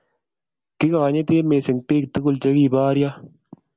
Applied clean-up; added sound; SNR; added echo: none; none; none; none.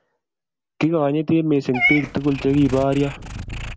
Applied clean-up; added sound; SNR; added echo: none; Meow / Purr; 8 dB; none.